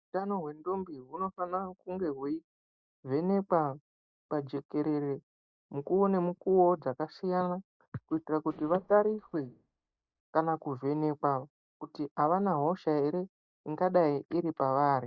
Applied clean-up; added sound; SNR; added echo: neural mask model DeepFilterNet 3.